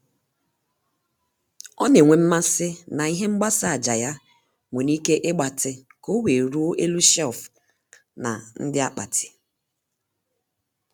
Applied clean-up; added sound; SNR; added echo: none; none; none; none.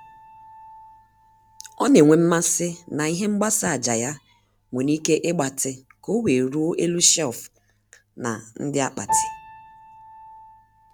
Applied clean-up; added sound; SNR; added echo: none; Piano; 15 dB; none.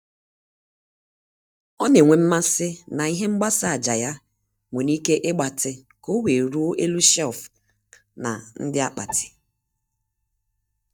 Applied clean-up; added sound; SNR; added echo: neural mask model DeepFilterNet 3.